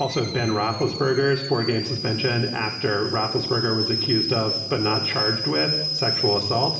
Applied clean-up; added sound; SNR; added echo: none; Boiling / Alarm; 4 dB; reverberation time 1.2 s.